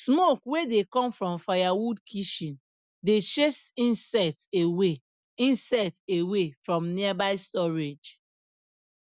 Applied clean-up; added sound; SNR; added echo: none; none; none; none.